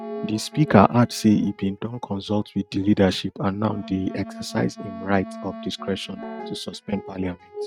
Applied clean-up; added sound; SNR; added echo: neural mask model RNNoise.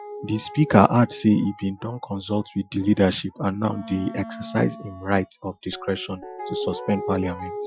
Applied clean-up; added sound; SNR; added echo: classical method Wiener filter.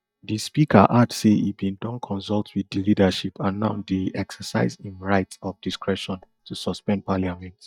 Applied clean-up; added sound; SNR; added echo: neural mask model DeepFilterNet 3.